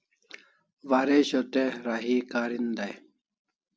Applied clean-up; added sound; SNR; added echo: none; none; none; none.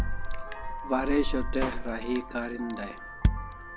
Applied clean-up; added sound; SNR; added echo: none; Vehicle horn, car horn, honking + Drum kit; -2 dB; none.